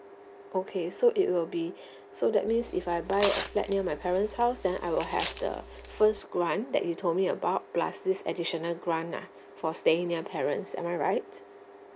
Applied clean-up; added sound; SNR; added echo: none; Tearing; 7 dB; none.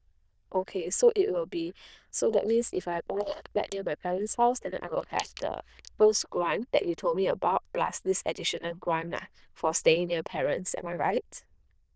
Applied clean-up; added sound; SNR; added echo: neural diffusion model UNIVERSE++.